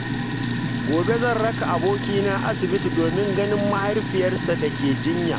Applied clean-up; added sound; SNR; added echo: none; Sink (filling or washing); -1 dB; none.